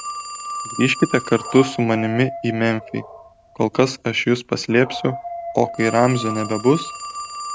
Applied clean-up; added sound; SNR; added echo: none; Telephone + Dog; 11 dB; none.